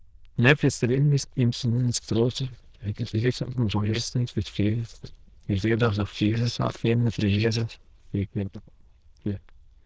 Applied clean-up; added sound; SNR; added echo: neural diffusion model UNIVERSE++.